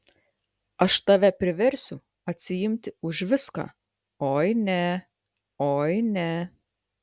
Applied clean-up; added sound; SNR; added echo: none; none; none; none.